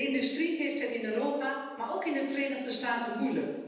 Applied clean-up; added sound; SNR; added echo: none; none; none; reverberation time 1.1 s.